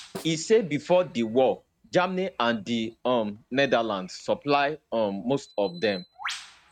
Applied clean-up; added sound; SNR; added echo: neural mask model RNNoise.